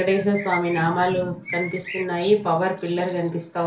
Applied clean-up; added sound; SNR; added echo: none; Bird; 13 dB; reverberation time 0.3 s.